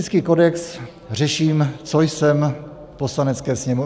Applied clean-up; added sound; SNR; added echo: none; none; none; none.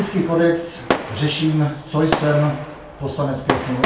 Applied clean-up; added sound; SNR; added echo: none; Fireworks; 6 dB; reverberation time 0.4 s.